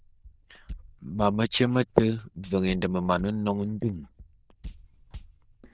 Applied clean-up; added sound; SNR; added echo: neural diffusion model UNIVERSE++.